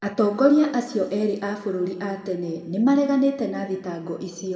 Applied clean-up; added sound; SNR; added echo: none; none; none; reverberation time 1.4 s.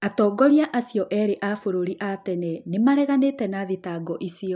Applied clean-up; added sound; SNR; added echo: none; none; none; none.